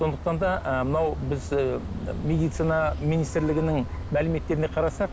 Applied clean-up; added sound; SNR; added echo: none; Vehicle horn, car horn, honking; 9 dB; none.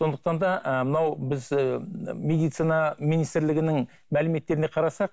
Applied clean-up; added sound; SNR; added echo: none; none; none; none.